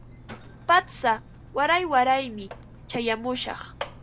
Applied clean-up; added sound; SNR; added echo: none; Mechanisms; 17 dB; none.